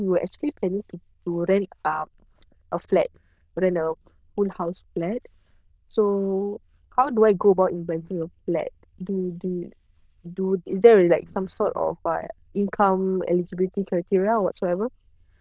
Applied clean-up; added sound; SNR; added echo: neural diffusion model UNIVERSE++.